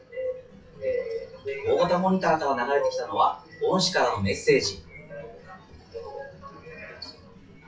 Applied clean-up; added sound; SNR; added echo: classical method WPE with log-MMSE.